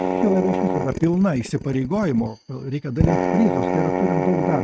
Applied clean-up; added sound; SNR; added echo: neural mask model RNNoise.